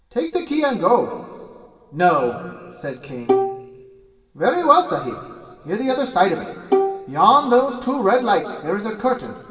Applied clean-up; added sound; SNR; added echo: none; Bowed string instrument; 3 dB; reverberation time 1.9 s.